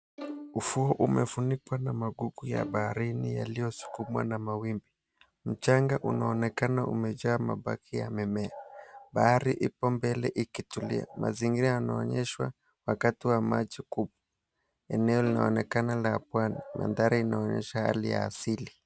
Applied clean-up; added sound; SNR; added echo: none; Bowed string instrument; 18 dB; none.